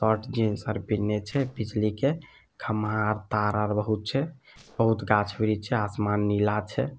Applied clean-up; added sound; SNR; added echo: neural separator model SepFormer DNS4.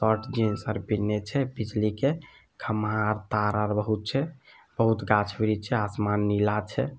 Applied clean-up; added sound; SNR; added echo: none; none; none; none.